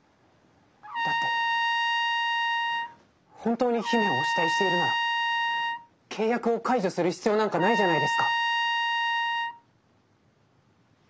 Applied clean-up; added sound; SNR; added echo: none; Trumpet; -3 dB; none.